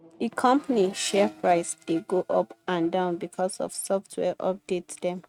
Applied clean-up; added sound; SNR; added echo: neural mask model RNNoise.